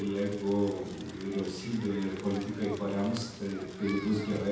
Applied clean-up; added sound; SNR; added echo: none; Crackle; 14 dB; reverberation time 0.9 s.